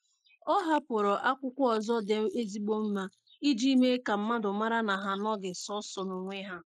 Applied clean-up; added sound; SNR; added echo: neural mask model Resemble Enhance denoiser.